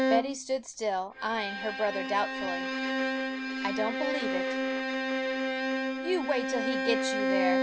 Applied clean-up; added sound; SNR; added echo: none; Bowed string instrument; -2 dB; none.